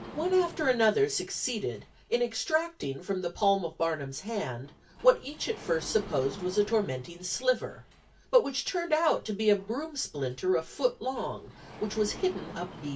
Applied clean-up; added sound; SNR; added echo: none; Sliding door; 19 dB; reverberation time 0.1 s.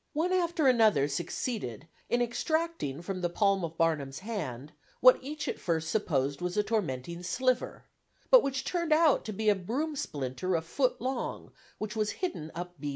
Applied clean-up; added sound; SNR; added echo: none; none; none; none.